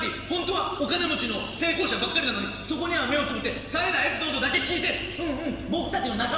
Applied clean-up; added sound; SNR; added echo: none; Engine; 15 dB; reverberation time 1.6 s.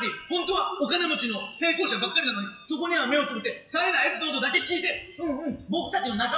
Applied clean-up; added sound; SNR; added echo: classical method WPE with log-MMSE.